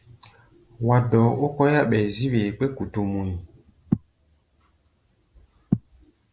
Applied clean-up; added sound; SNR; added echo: none; none; none; none.